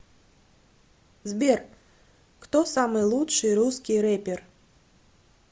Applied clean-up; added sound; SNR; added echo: none; none; none; none.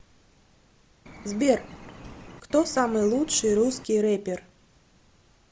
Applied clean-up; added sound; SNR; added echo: none; Bird; 17 dB; none.